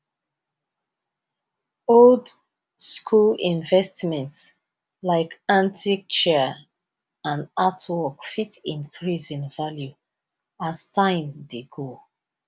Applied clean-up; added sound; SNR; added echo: none; none; none; none.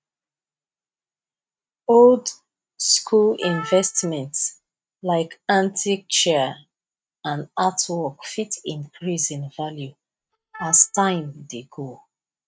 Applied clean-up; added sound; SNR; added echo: neural mask model RNNoise.